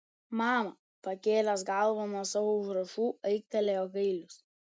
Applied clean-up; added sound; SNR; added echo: none; none; none; none.